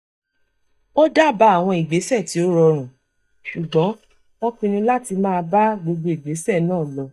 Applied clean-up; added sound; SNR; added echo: neural mask model DeepFilterNet 3.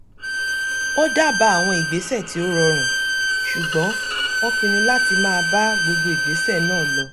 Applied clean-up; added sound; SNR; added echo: none; Bowed string instrument; -2 dB; none.